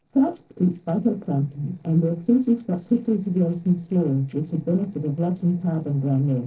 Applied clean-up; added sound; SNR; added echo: neural separator model SepFormer DNS4.